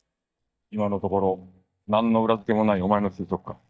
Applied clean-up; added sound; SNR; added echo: neural mask model DeepFilterNet 3.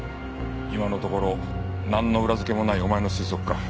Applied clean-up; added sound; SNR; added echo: none; none; none; none.